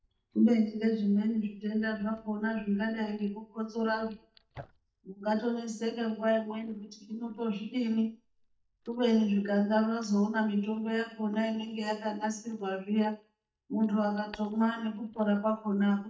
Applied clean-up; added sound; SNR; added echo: neural mask model DeepFilterNet 3.